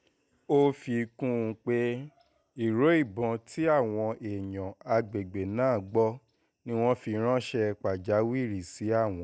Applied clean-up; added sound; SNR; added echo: none; none; none; none.